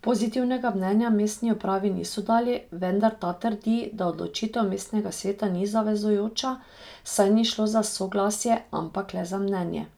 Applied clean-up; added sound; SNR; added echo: none; none; none; none.